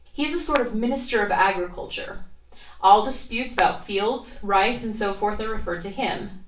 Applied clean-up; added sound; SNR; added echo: none; Clapping; 9 dB; reverberation time 0.3 s.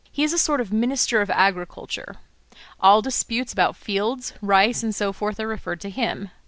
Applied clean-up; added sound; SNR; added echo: none; none; none; none.